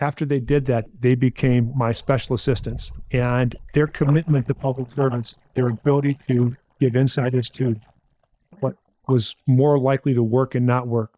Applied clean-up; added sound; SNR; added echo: neural mask model DeepFilterNet 3.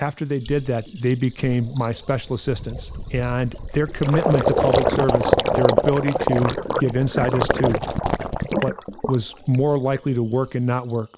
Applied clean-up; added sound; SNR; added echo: none; Gurgling; 2 dB; none.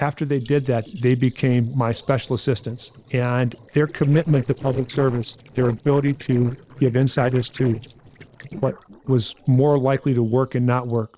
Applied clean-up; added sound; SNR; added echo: neural separator model SepFormer DNS4.